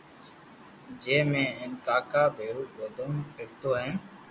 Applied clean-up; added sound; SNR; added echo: none; none; none; none.